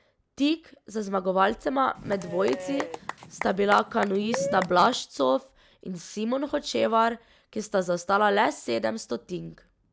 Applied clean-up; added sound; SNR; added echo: none; Applause / Cheering / Clapping; 8 dB; none.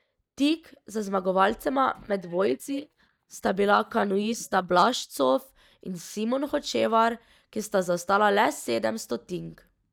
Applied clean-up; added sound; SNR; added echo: neural mask model DeepFilterNet 3.